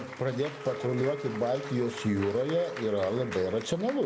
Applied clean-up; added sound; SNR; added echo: none; Applause / Cheering + Wind instrument, woodwind instrument; 10 dB; none.